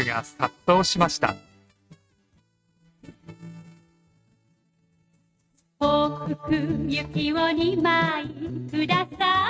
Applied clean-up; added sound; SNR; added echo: neural mask model RNNoise.